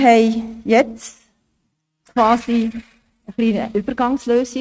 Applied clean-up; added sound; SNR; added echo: neural mask model RNNoise.